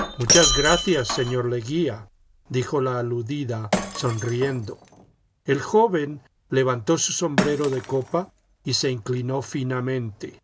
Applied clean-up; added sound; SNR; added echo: none; Shatter; 6 dB; none.